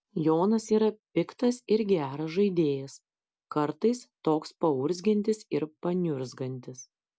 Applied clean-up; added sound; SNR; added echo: none; none; none; none.